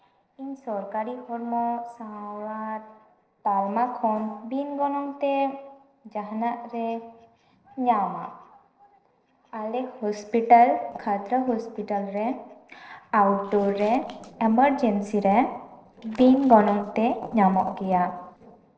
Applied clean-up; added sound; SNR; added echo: neural separator model SepFormer DNS4.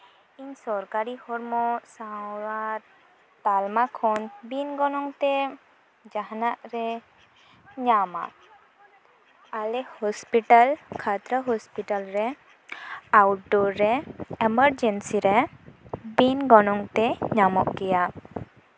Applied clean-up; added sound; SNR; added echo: none; none; none; none.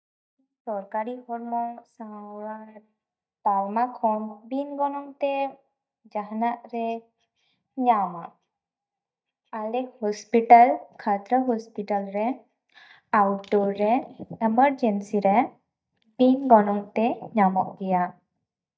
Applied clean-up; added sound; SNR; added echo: neural mask model DeepFilterNet 3.